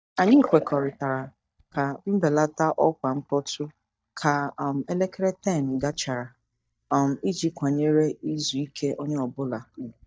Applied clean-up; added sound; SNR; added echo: neural mask model DeepFilterNet 3.